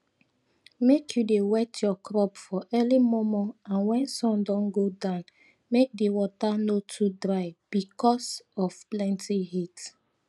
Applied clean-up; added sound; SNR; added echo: none; none; none; none.